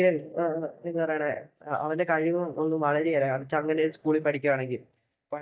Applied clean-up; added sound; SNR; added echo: neural mask model DeepFilterNet 3.